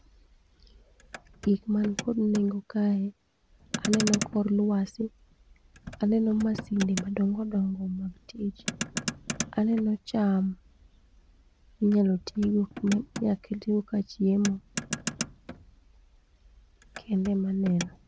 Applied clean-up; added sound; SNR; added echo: none; Motor vehicle (road); 11 dB; none.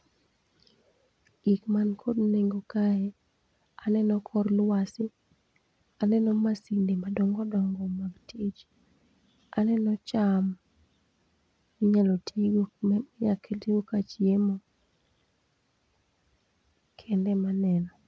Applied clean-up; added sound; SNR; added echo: none; none; none; none.